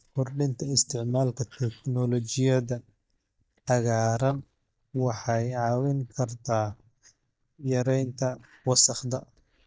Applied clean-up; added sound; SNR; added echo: neural mask model DeepFilterNet 3.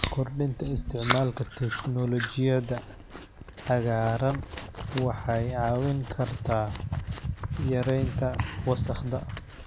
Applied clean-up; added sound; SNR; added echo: none; Chewing, mastication; 9 dB; none.